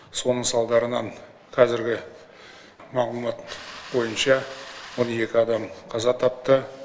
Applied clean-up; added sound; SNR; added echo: none; none; none; none.